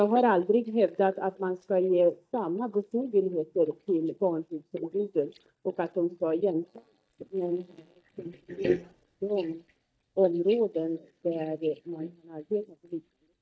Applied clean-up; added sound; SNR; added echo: neural mask model DeepFilterNet 3.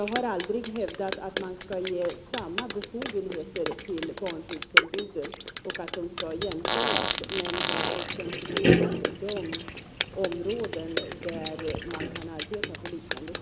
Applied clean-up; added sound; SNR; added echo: none; Drip + Fart; -4 dB; none.